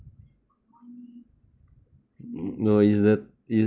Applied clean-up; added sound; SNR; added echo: none; none; none; none.